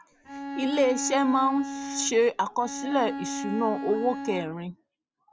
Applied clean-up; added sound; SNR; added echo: none; Bowed string instrument; 7 dB; none.